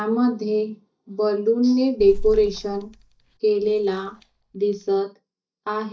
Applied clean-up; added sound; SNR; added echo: neural mask model DeepFilterNet 3.